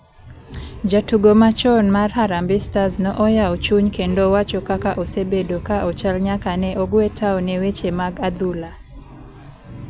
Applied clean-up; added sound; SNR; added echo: none; none; none; none.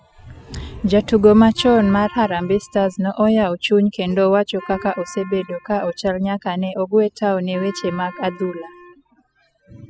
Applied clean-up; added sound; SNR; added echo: classical method spectral subtraction.